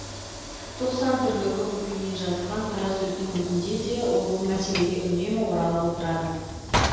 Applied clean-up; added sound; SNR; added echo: none; Sliding door / Train; 7 dB; reverberation time 1.2 s.